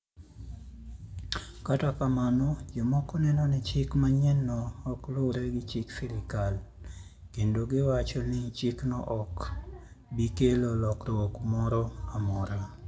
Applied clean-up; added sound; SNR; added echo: none; none; none; reverberation time 0.8 s.